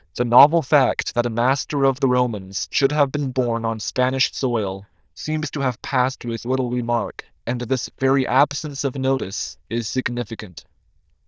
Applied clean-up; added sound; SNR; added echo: neural diffusion model UNIVERSE++.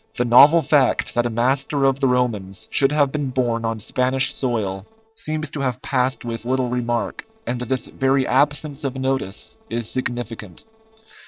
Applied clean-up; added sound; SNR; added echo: neural separator model SepFormer DNS4.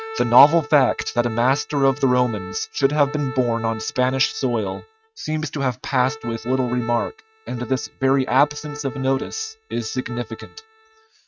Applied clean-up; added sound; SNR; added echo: neural mask model RNNoise.